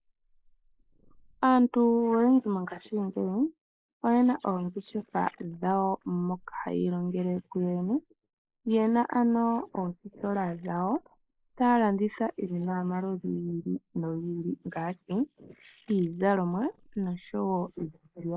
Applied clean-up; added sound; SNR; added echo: neural mask model Resemble Enhance denoiser.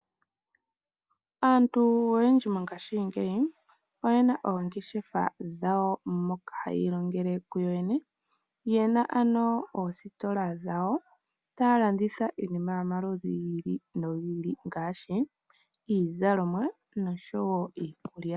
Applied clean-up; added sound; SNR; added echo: none; none; none; none.